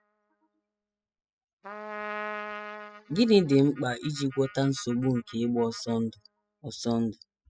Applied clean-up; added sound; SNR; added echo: classical method spectral subtraction.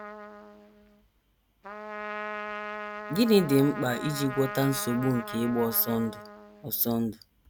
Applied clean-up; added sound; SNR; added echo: none; Trumpet; 10 dB; none.